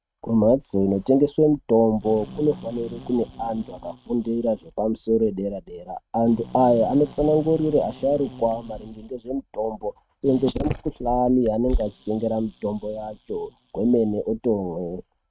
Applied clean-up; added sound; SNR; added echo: neural mask model RNNoise.